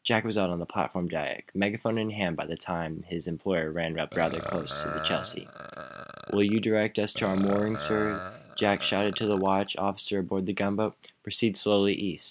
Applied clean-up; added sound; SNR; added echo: none; Burping, eructation; 10 dB; none.